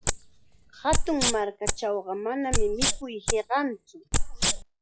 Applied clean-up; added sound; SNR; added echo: classical method log-MMSE.